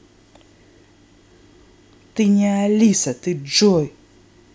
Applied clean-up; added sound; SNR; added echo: none; none; none; none.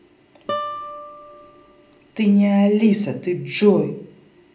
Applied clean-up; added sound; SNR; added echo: none; Guitar; 13 dB; reverberation time 0.5 s.